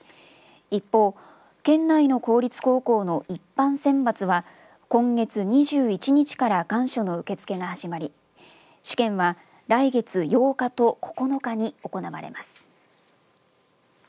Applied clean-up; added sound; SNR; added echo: none; none; none; none.